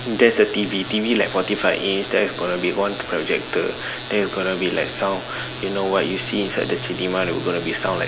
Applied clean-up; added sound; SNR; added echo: none; none; none; none.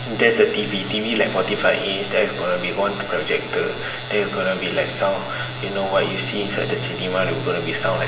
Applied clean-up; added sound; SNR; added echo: none; none; none; reverberation time 2.5 s.